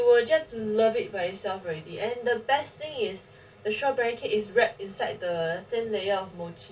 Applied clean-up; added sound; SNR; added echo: none; none; none; reverberation time 0.2 s.